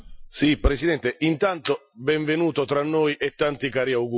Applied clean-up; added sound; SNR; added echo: classical method Wiener filter.